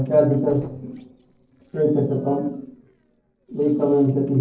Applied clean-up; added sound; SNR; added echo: neural separator model SepFormer DNS4.